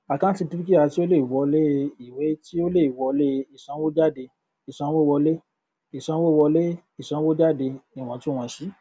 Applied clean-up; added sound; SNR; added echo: none; none; none; none.